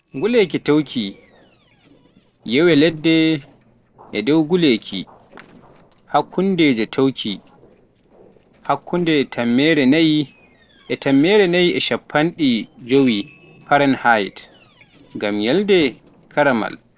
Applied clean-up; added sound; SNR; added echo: neural separator model SepFormer DNS4.